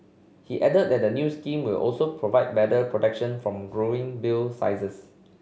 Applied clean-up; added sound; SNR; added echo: none; none; none; none.